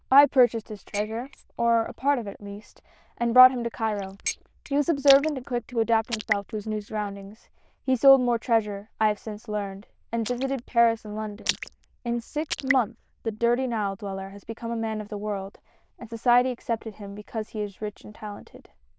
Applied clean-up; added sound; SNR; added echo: neural diffusion model UNIVERSE++.